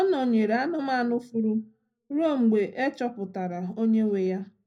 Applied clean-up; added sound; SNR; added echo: none; none; none; reverberation time 0.4 s.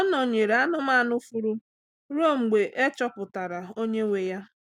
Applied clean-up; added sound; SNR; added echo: none; none; none; none.